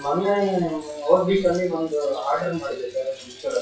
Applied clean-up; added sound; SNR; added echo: classical method WPE with log-MMSE.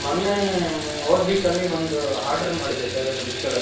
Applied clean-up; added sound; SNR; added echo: none; Bathtub (filling or washing) / Water tap, faucet; 7 dB; reverberation time 0.7 s.